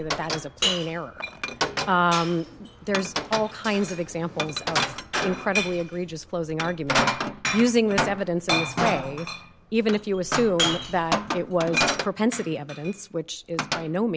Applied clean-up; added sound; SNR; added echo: none; Glass; 3 dB; none.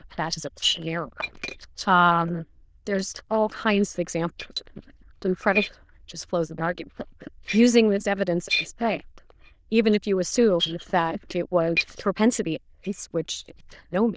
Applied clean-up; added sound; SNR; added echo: neural diffusion model UNIVERSE++.